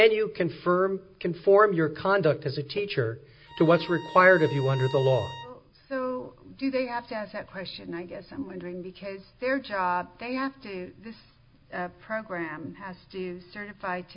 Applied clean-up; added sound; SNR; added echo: none; Bowed string instrument; 16 dB; none.